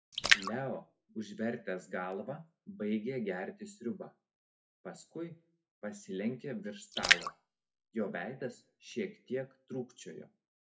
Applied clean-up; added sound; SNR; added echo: classical method WPE with log-MMSE.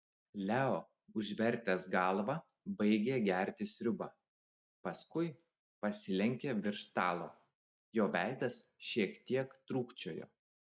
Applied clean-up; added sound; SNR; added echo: none; none; none; none.